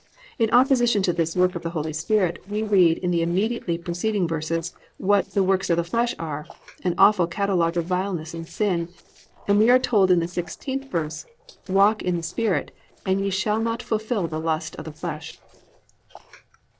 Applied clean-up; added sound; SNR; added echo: neural separator model SepFormer DNS4.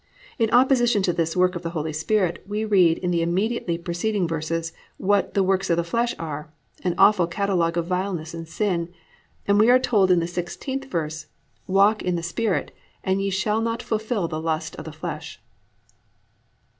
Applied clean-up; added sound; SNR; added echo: none; none; none; none.